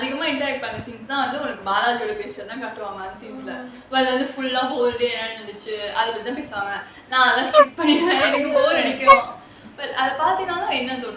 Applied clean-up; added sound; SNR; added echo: none; Dog; -2 dB; none.